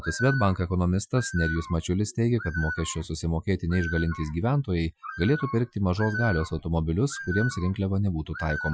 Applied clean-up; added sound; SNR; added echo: classical method Wiener filter.